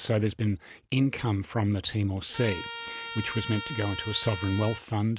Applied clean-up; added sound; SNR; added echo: none; Trumpet; 10 dB; none.